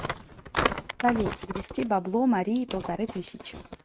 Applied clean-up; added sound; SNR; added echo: neural mask model RNNoise.